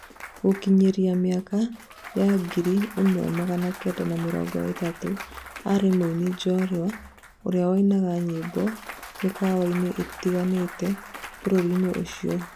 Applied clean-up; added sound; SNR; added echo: none; Applause / Cheering / Clapping; 16 dB; none.